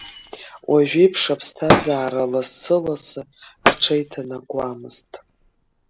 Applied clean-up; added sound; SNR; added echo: none; Shatter; 4 dB; none.